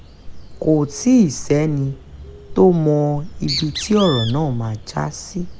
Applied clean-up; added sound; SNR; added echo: none; Bird; 12 dB; none.